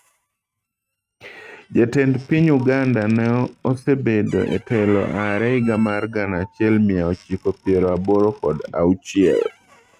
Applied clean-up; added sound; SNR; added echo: neural mask model RNNoise.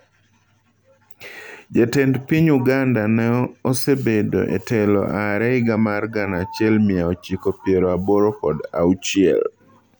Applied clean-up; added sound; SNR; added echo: none; none; none; none.